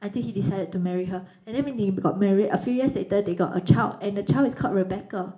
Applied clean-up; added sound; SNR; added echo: none; none; none; reverberation time 0.4 s.